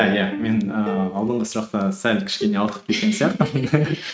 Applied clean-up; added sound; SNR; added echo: neural mask model RNNoise.